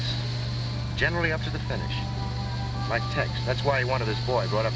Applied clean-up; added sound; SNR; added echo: none; Mechanical fan; 0 dB; none.